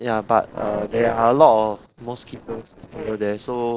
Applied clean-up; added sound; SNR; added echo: neural separator model SepFormer DNS4.